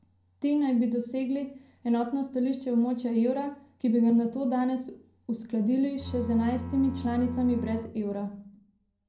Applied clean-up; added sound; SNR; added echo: none; Bowed string instrument; 11 dB; reverberation time 0.6 s.